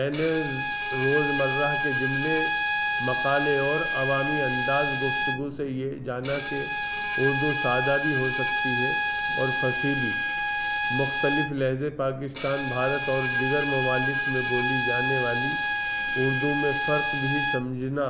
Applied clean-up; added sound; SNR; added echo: none; Bowed string instrument; -2 dB; none.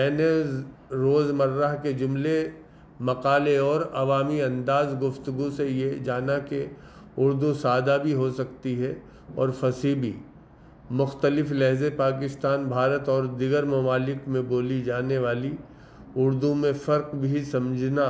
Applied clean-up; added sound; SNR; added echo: none; none; none; none.